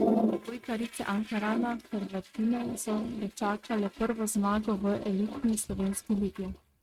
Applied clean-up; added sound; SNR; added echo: neural mask model RNNoise.